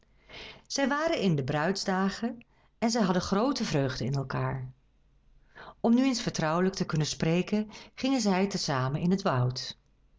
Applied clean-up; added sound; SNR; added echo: none; none; none; none.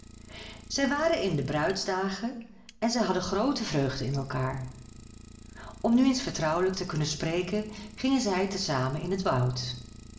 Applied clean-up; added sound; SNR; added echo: none; Idling; 19 dB; reverberation time 0.7 s.